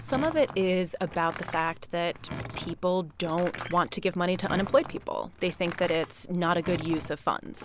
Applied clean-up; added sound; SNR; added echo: none; Door; 12 dB; none.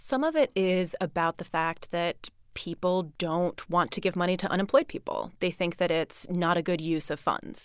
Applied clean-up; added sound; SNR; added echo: none; none; none; none.